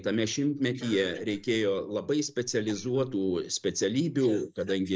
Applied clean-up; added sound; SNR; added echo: neural mask model Resemble Enhance denoiser.